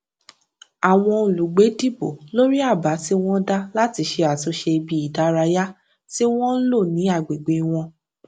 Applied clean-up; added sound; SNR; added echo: none; none; none; none.